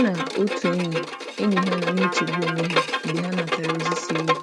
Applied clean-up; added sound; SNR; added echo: none; Bowed string instrument; 1 dB; none.